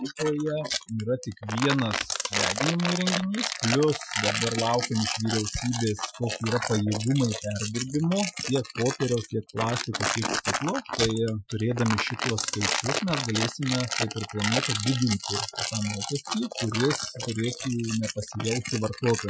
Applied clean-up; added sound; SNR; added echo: classical method Wiener filter.